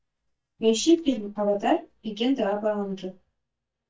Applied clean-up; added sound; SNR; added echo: neural mask model DeepFilterNet 3.